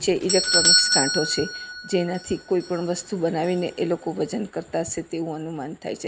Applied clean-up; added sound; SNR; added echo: none; Doorbell; 0 dB; none.